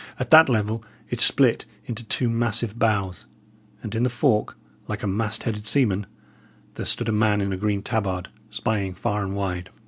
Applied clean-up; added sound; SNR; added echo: none; none; none; none.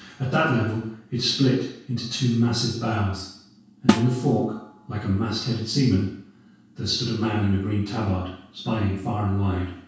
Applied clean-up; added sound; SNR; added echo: none; Snare drum; 3 dB; reverberation time 0.6 s.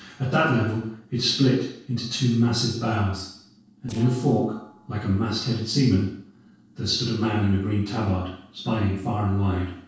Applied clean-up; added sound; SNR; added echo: neural separator model SepFormer DNS4.